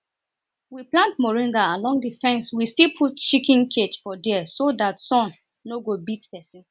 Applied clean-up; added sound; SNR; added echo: none; none; none; none.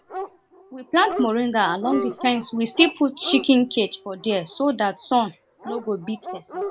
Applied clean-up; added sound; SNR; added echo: none; Dog; 11 dB; none.